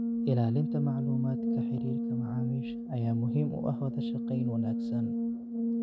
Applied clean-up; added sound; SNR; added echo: none; Brass instrument; -1 dB; none.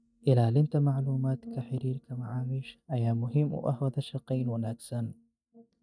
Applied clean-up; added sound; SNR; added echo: neural mask model DeepFilterNet 3.